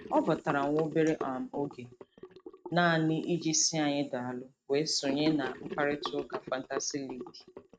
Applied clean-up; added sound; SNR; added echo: neural mask model RNNoise.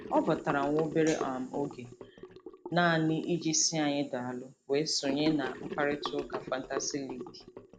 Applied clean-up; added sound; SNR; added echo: none; Sink (filling or washing) / Gurgling; 10 dB; none.